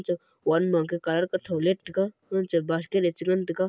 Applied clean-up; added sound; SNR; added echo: none; none; none; none.